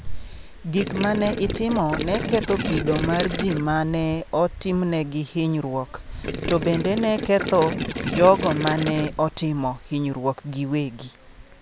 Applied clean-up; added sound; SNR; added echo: none; Gurgling; 6 dB; none.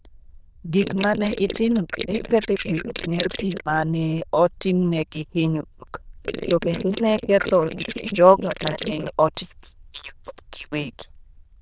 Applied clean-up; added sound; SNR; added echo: neural diffusion model UNIVERSE++.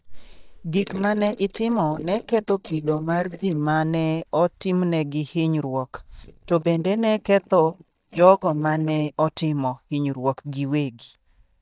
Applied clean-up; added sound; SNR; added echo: neural mask model DeepFilterNet 3.